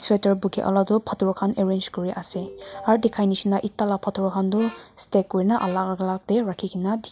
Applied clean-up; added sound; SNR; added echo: none; Harmonica + Ringtone; 19 dB; none.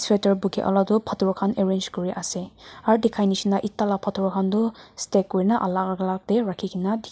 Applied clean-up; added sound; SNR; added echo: none; none; none; none.